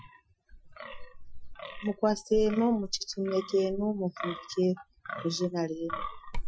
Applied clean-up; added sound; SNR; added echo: classical method Wiener filter.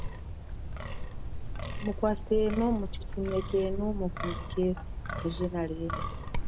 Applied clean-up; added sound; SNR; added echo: none; Wind; 2 dB; none.